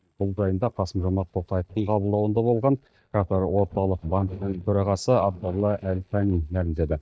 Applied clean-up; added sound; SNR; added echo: neural mask model DeepFilterNet 3.